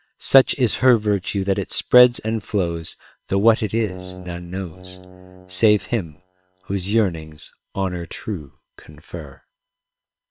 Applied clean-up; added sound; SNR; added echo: neural separator model SepFormer WHAM!.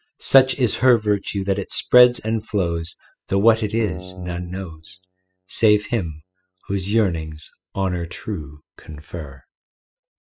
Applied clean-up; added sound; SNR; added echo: classical method spectral subtraction.